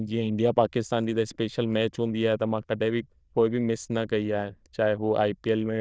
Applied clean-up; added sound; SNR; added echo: neural diffusion model UNIVERSE++.